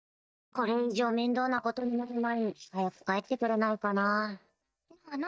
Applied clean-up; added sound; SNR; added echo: neural mask model DeepFilterNet 3.